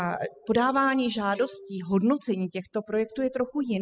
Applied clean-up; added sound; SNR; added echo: classical method spectral subtraction.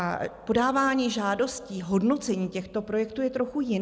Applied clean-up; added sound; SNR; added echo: none; none; none; none.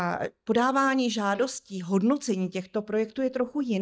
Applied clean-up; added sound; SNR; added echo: neural mask model DeepFilterNet 3.